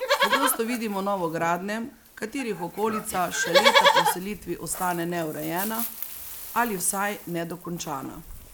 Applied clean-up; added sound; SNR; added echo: none; Livestock, farm animals, working animals; -1 dB; none.